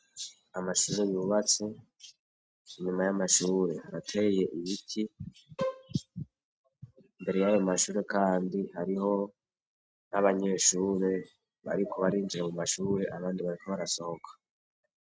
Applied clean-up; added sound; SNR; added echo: neural mask model RNNoise.